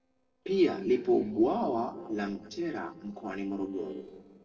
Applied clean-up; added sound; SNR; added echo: neural separator model SepFormer DNS4.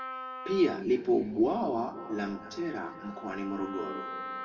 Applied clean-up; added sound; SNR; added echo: none; Wind instrument, woodwind instrument; 12 dB; reverberation time 2.5 s.